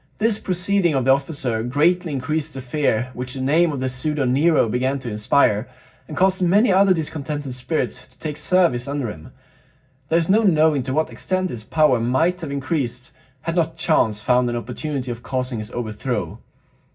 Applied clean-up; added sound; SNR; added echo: none; none; none; reverberation time 0.4 s.